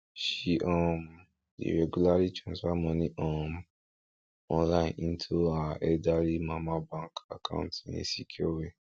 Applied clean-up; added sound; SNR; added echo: none; none; none; none.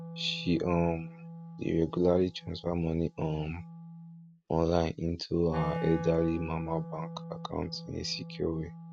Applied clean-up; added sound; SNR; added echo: neural mask model RNNoise.